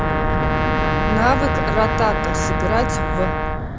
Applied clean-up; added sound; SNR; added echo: none; Wind / Breathing + Brass instrument; -5 dB; none.